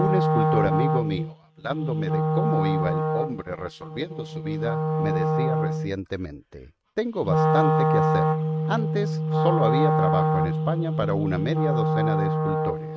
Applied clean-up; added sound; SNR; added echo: neural mask model RNNoise.